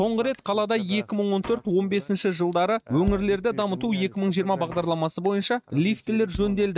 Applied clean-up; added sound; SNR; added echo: neural mask model RNNoise.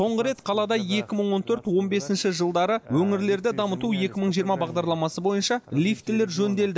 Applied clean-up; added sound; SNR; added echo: none; none; none; none.